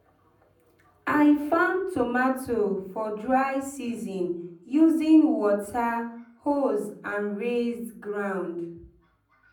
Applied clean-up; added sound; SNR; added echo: none; none; none; reverberation time 0.6 s.